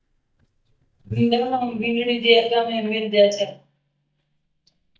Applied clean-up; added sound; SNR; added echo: neural mask model DeepFilterNet 3.